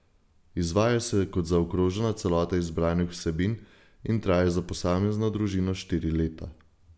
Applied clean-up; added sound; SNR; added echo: none; none; none; none.